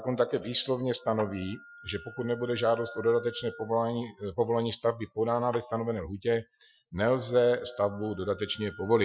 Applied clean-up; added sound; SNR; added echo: classical method Wiener filter.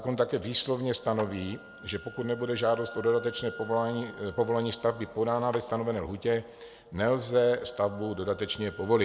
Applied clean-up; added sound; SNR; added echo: none; Clapping + Wind instrument, woodwind instrument; 19 dB; none.